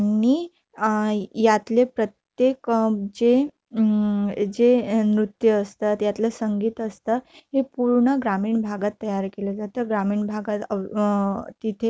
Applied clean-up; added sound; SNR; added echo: none; none; none; none.